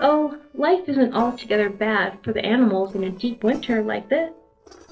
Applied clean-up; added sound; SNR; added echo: neural separator model SepFormer DNS4.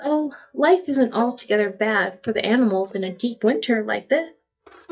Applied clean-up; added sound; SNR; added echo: neural mask model DeepFilterNet 3.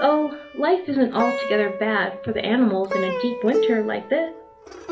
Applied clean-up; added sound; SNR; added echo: none; Plucked string instrument; 6 dB; reverberation time 0.3 s.